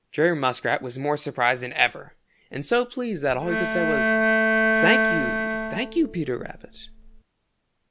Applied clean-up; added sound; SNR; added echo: none; Bowed string instrument; -3 dB; none.